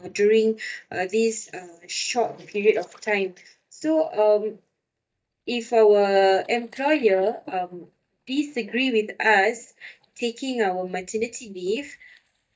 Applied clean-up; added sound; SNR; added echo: neural mask model DeepFilterNet 3.